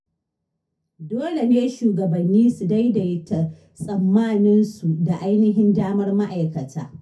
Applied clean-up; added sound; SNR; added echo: none; none; none; reverberation time 0.3 s.